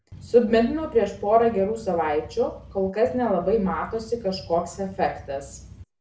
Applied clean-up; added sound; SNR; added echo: none; Boat, Water vehicle; 19 dB; reverberation time 0.4 s.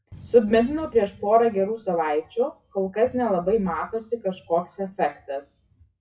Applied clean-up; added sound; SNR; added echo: classical method WPE with log-MMSE.